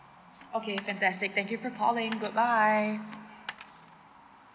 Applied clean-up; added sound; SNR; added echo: none; Coin (dropping); 18 dB; none.